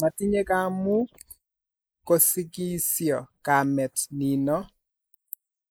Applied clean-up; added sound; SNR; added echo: neural mask model Resemble Enhance denoiser.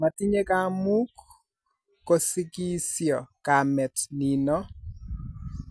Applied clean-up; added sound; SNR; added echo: none; none; none; none.